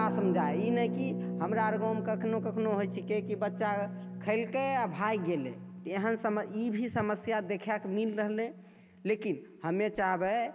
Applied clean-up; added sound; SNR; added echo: none; Harp; 7 dB; none.